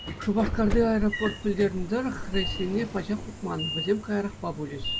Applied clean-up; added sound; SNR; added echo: none; Sliding door / Train; 9 dB; none.